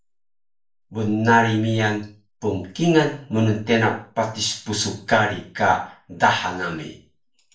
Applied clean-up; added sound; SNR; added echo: none; none; none; reverberation time 0.4 s.